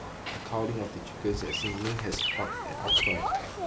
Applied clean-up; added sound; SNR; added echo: none; Bird vocalization, bird call, bird song; -3 dB; none.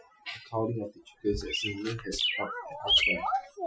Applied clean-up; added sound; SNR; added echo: classical method Wiener filter.